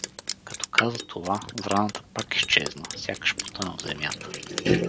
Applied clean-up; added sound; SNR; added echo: none; Drip; 1 dB; none.